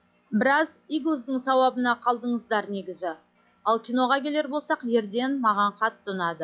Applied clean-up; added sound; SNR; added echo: classical method log-MMSE.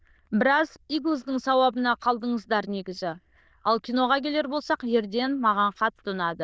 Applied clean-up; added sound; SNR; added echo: neural diffusion model UNIVERSE++.